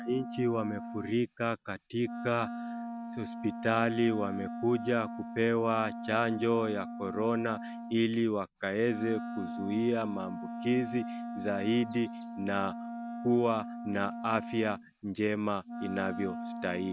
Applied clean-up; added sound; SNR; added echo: none; Wind instrument, woodwind instrument; 8 dB; none.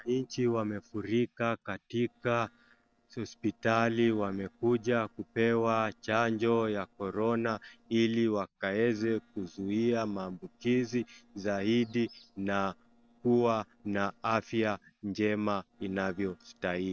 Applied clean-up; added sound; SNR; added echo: neural separator model SepFormer DNS4.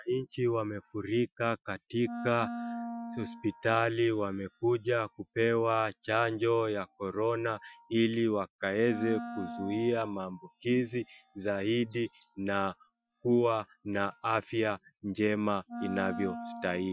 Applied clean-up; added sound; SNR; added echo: classical method Wiener filter.